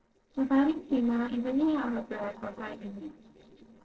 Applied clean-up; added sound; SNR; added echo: neural separator model SepFormer DNS4.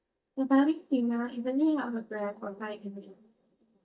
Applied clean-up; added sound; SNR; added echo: neural mask model DeepFilterNet 3.